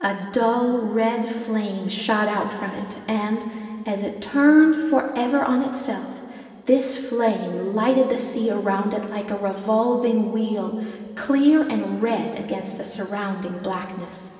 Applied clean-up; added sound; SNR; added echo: none; none; none; reverberation time 2.5 s.